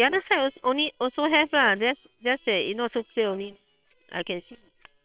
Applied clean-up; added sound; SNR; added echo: neural separator model SepFormer WHAM!.